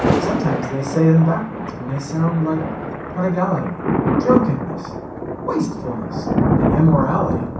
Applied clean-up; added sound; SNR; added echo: none; Thunder; 1 dB; reverberation time 0.6 s.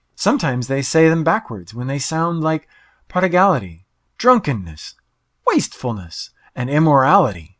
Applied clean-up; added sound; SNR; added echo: none; none; none; none.